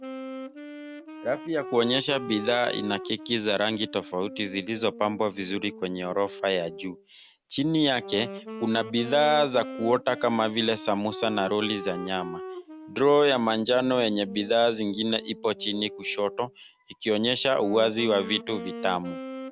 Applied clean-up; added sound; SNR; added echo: none; Wind instrument, woodwind instrument; 13 dB; none.